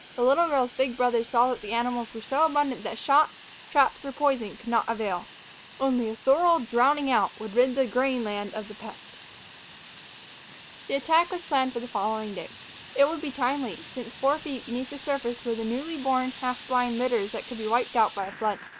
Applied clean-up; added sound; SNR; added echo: none; Fire; 17 dB; none.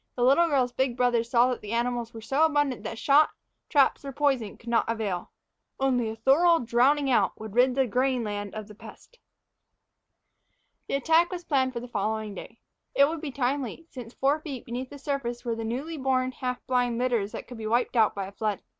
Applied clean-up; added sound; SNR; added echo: none; none; none; none.